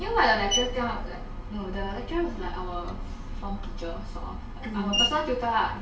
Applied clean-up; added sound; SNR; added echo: none; Screech; 7 dB; reverberation time 0.8 s.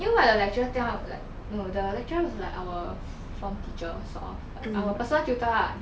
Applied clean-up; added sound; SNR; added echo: none; none; none; none.